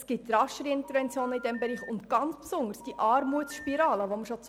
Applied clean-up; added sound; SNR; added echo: none; Telephone; 17 dB; none.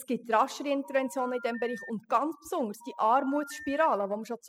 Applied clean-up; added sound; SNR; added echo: classical method spectral subtraction.